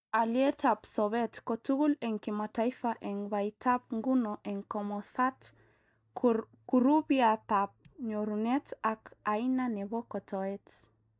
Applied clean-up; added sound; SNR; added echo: neural mask model DeepFilterNet 3.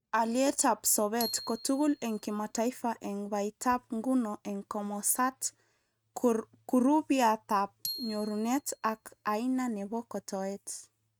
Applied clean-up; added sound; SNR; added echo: neural mask model RNNoise.